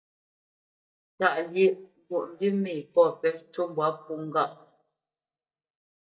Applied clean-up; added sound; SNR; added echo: neural mask model DeepFilterNet 3.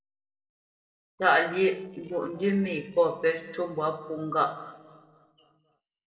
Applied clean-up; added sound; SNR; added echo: neural separator model SepFormer DNS4.